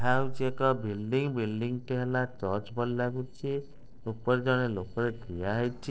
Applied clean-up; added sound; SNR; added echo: neural separator model SepFormer DNS4.